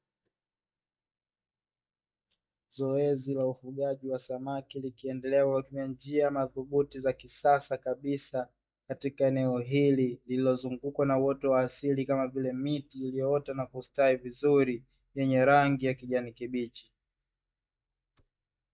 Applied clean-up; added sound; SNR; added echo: neural mask model DeepFilterNet 3.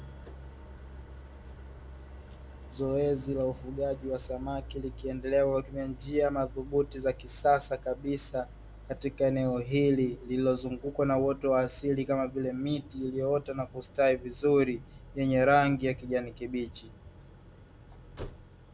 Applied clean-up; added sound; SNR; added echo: none; Idling; 17 dB; none.